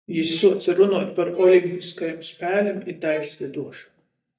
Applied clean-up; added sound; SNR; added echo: neural mask model DeepFilterNet 3.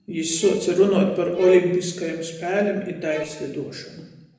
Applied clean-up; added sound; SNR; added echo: neural separator model SepFormer DNS4.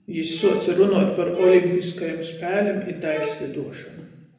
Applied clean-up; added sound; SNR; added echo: none; Bowed string instrument; 14 dB; reverberation time 0.9 s.